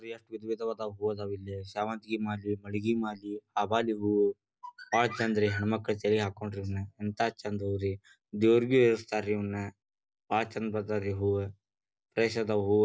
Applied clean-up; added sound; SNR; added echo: none; none; none; none.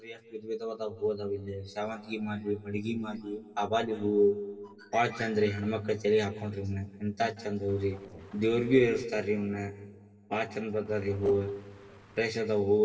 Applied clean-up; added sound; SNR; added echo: neural separator model SepFormer DNS4.